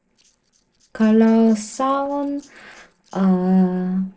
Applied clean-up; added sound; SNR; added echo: neural separator model SepFormer DNS4.